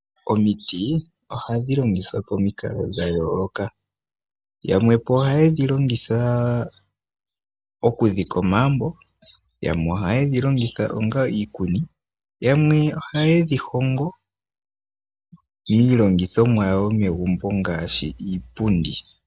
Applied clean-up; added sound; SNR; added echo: none; none; none; none.